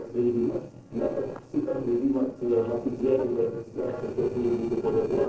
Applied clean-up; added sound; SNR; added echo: neural separator model SepFormer DNS4.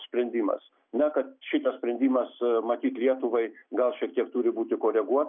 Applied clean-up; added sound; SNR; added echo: none; none; none; none.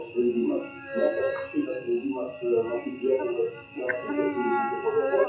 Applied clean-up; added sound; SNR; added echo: classical method WPE with log-MMSE.